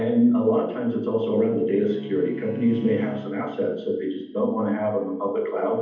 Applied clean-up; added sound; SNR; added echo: none; Bowed string instrument; 19 dB; reverberation time 0.8 s.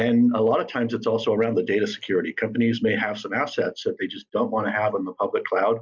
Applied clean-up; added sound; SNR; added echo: none; none; none; none.